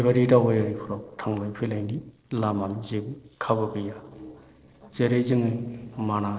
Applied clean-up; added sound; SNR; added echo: neural separator model SepFormer DNS4.